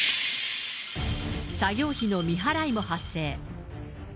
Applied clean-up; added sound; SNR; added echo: none; Glass; 8 dB; none.